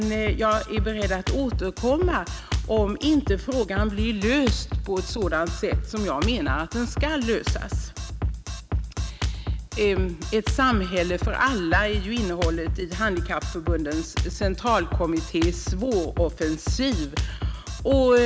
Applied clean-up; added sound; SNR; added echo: none; Drum kit; 3 dB; none.